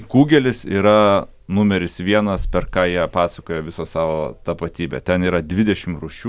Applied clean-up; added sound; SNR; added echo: none; none; none; none.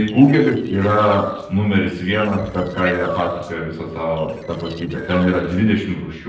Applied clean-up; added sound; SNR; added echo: neural separator model SepFormer DNS4.